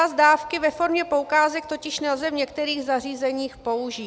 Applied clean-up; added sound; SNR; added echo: none; none; none; none.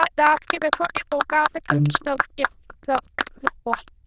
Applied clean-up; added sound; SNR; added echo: neural diffusion model UNIVERSE++.